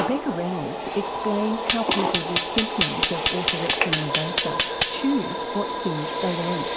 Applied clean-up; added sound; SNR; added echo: none; Fire; -2 dB; reverberation time 1.1 s.